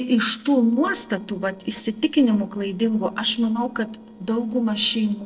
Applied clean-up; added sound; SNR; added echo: neural separator model SepFormer DNS4.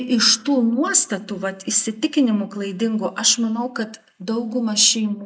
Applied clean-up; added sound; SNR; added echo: neural mask model Resemble Enhance denoiser.